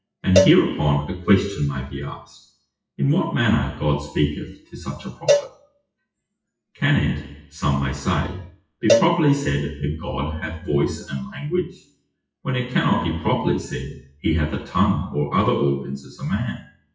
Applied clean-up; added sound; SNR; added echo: classical method WPE with log-MMSE.